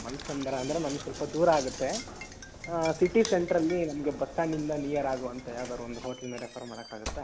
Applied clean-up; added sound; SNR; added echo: none; Knock; 12 dB; none.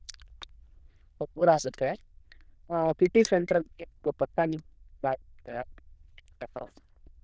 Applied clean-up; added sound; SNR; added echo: neural diffusion model UNIVERSE++.